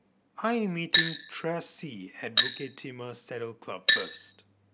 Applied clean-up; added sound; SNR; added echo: none; Glass; -4 dB; none.